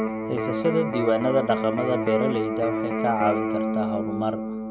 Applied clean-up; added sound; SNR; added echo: none; Electric guitar; 1 dB; none.